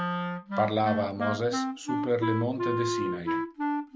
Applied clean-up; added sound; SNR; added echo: none; Wind instrument, woodwind instrument; 0 dB; none.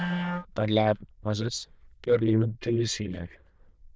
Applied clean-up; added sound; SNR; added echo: neural diffusion model UNIVERSE++.